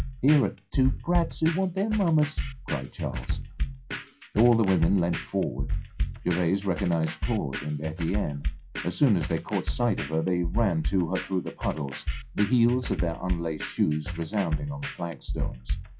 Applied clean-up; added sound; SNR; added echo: classical method WPE with log-MMSE.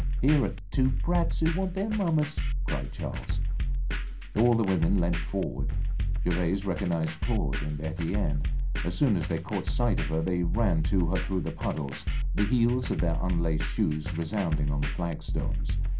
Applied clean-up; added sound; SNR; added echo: none; Drum kit; -1 dB; reverberation time 0.3 s.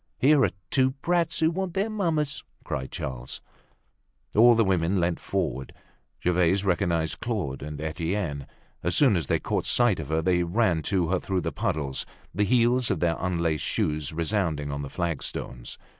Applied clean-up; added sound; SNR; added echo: none; none; none; none.